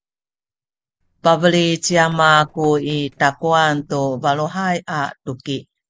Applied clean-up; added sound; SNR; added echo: neural separator model SepFormer DNS4.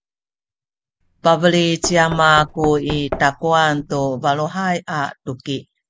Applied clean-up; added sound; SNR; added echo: none; Knock; 13 dB; none.